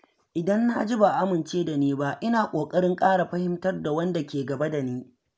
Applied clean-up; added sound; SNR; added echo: none; none; none; none.